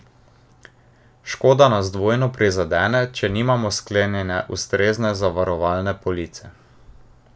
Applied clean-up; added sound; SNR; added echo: none; none; none; none.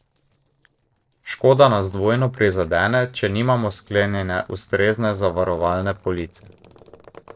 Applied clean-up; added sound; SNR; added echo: neural separator model SepFormer DNS4.